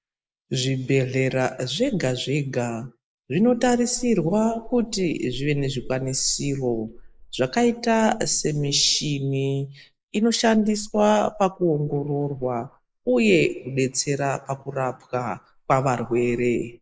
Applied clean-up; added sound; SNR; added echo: neural mask model Resemble Enhance denoiser.